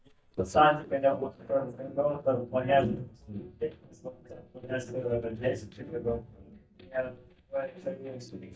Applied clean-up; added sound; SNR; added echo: neural mask model DeepFilterNet 3.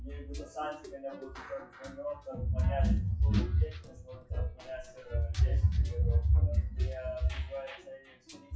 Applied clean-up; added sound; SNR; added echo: classical method WPE with log-MMSE.